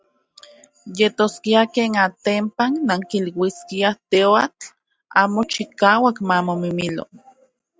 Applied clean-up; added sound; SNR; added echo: none; none; none; none.